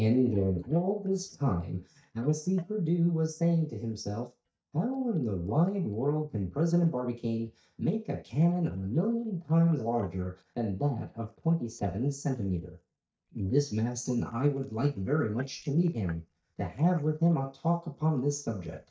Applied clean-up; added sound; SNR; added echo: neural mask model DeepFilterNet 3.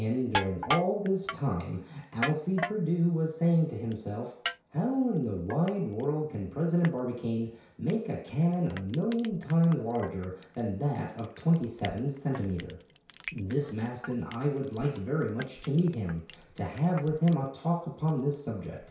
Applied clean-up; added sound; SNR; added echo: none; Crushing; 13 dB; reverberation time 0.6 s.